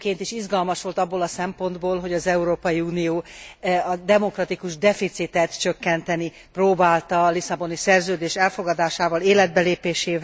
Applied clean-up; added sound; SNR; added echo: none; none; none; none.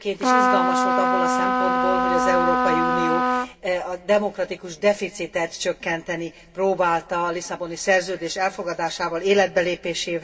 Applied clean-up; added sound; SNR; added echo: none; Trumpet; -4 dB; reverberation time 0.1 s.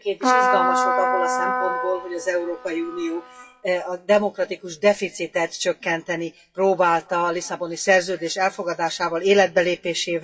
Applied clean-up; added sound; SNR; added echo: classical method WPE with log-MMSE.